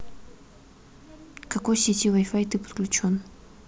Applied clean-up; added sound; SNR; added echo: none; none; none; none.